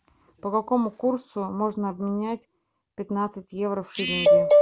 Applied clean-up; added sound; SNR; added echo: none; none; none; none.